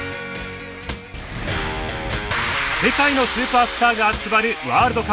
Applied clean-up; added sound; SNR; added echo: none; Cupboard open or close / Drawer open or close; 15 dB; none.